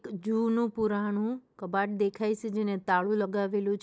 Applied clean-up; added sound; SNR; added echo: none; none; none; none.